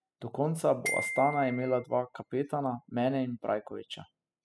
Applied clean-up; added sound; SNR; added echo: classical method spectral subtraction.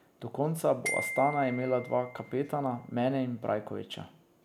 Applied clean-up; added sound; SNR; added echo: none; Glockenspiel; 9 dB; none.